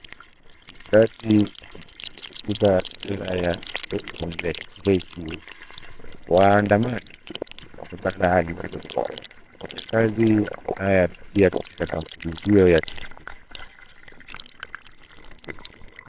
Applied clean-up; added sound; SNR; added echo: neural separator model SepFormer WHAMR!.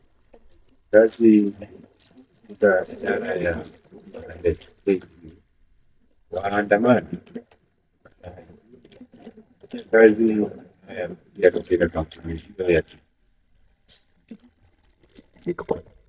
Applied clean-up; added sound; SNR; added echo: neural mask model DeepFilterNet 3.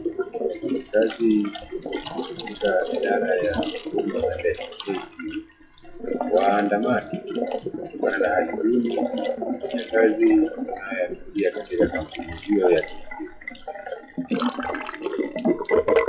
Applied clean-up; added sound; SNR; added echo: classical method WPE with log-MMSE.